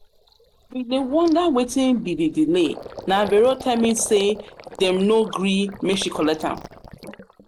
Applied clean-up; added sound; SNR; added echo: none; Gurgling; 17 dB; none.